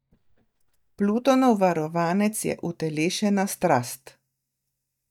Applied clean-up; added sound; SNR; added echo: neural mask model DeepFilterNet 3.